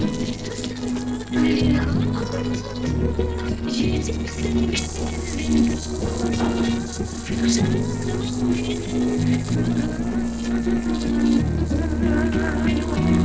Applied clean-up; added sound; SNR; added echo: neural separator model SepFormer DNS4.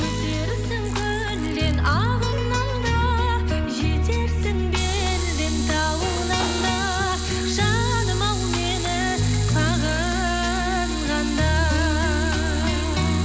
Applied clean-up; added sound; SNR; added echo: none; Drawer open or close + Camera; 13 dB; none.